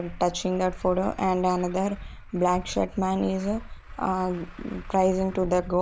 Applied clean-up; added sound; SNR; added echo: none; Truck; 14 dB; none.